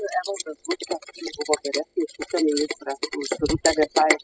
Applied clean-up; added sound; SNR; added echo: classical method spectral subtraction.